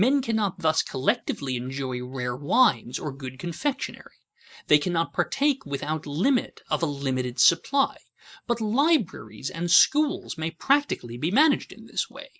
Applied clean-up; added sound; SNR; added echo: neural mask model Resemble Enhance denoiser.